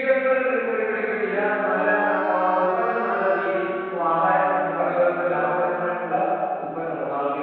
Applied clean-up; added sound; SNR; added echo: none; Wind instrument, woodwind instrument; 12 dB; reverberation time 2.2 s.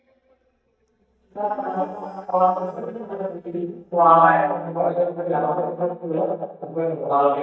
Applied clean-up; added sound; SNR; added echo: neural mask model DeepFilterNet 3.